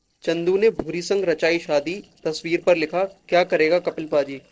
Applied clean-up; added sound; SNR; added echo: neural separator model SepFormer DNS4.